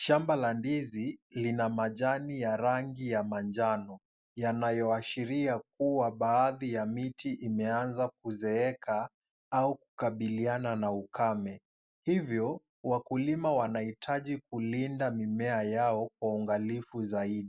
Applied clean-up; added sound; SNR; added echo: none; none; none; none.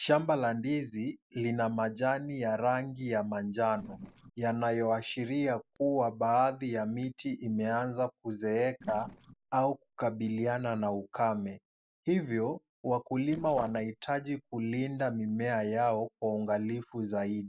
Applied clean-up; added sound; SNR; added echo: neural separator model SepFormer DNS4.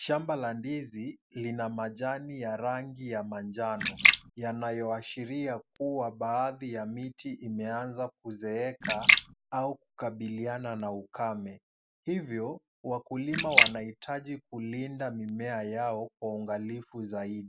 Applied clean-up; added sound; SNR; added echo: none; Splash, splatter; -5 dB; none.